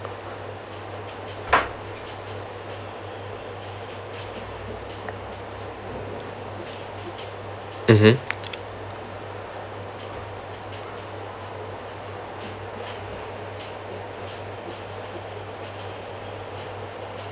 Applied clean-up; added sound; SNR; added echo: none; Cough; 19 dB; none.